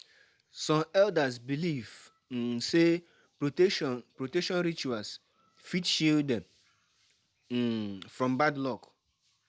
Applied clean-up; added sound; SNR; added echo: none; none; none; none.